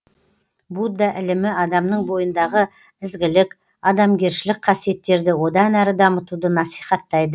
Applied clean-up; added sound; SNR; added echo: none; none; none; none.